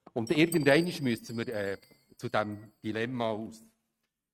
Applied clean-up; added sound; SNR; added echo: neural mask model RNNoise.